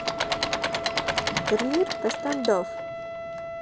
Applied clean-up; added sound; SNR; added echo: none; Engine / Mechanisms + Wind instrument, woodwind instrument; -1 dB; none.